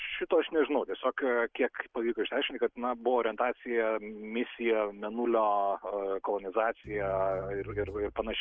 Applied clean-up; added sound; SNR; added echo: neural mask model RNNoise.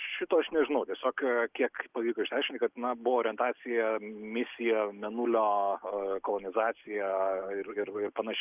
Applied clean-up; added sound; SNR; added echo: neural mask model Resemble Enhance denoiser.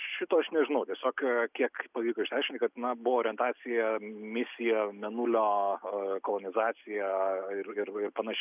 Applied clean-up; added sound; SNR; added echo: none; none; none; none.